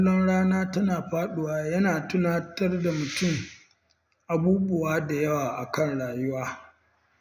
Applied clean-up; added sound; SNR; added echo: none; none; none; none.